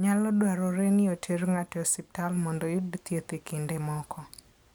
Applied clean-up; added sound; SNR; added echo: none; none; none; none.